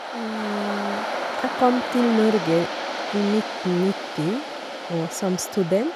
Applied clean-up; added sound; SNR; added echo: none; Waves, surf; 6 dB; none.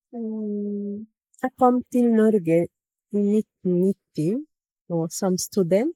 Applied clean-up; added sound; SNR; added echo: neural mask model Resemble Enhance denoiser.